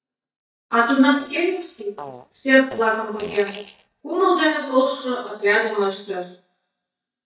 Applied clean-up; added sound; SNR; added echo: neural mask model DeepFilterNet 3.